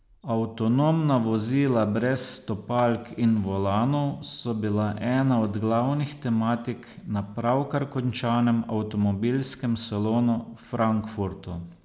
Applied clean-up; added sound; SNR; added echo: none; none; none; none.